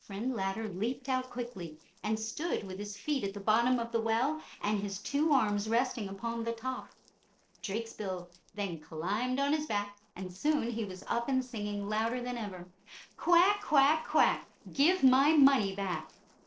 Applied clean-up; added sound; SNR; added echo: neural separator model SepFormer DNS4.